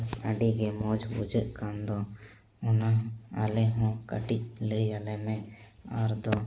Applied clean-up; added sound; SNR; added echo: none; none; none; none.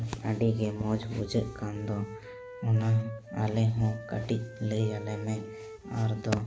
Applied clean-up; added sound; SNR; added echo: none; Wind instrument, woodwind instrument; 16 dB; none.